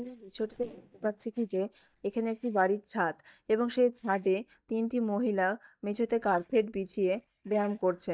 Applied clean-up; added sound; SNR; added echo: neural mask model DeepFilterNet 3.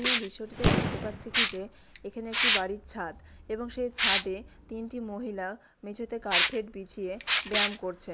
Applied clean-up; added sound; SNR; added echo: none; Liquid + Boom; -4 dB; none.